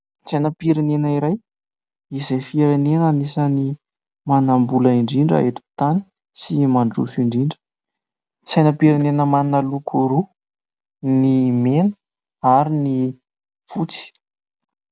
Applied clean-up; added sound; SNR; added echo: none; none; none; none.